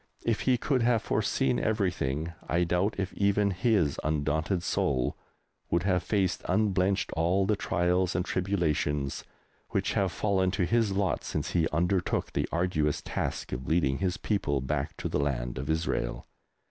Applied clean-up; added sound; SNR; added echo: none; none; none; none.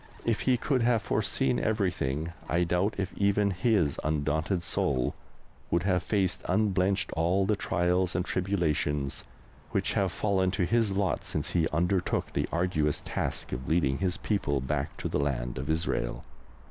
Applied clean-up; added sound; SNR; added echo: none; Bird; 18 dB; none.